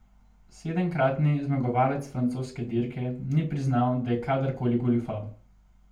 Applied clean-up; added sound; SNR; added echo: none; none; none; reverberation time 0.3 s.